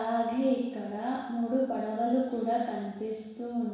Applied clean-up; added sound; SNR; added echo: none; none; none; reverberation time 1.1 s.